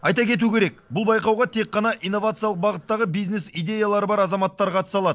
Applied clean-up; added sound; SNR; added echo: none; none; none; none.